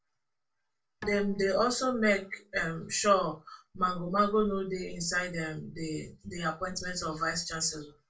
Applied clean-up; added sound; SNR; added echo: neural separator model SepFormer DNS4.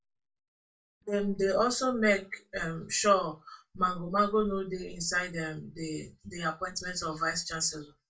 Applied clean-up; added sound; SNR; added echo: neural mask model DeepFilterNet 3.